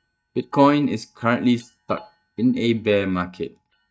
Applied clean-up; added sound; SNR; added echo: neural mask model DeepFilterNet 3.